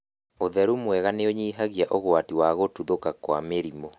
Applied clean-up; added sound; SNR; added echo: none; none; none; none.